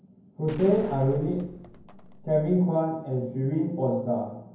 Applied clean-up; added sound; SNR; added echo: none; Gunshot, gunfire; 19 dB; reverberation time 0.9 s.